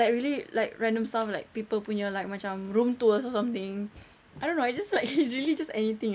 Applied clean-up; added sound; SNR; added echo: none; none; none; none.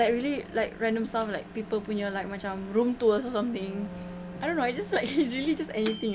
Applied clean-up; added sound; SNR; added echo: none; Microwave oven + Wind instrument, woodwind instrument; 14 dB; none.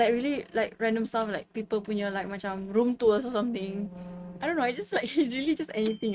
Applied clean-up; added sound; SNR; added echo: neural mask model RNNoise.